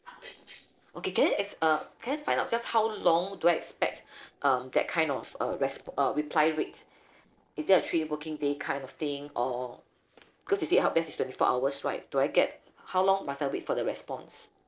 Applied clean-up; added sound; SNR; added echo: neural separator model SepFormer DNS4.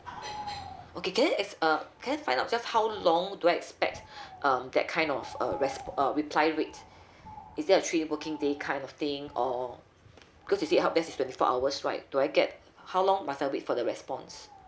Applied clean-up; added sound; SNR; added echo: none; Bird; 19 dB; none.